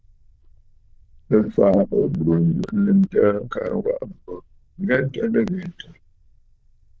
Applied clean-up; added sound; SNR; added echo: neural diffusion model UNIVERSE++.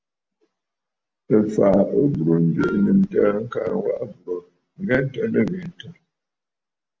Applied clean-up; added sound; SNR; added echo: none; Wind instrument, woodwind instrument; 16 dB; none.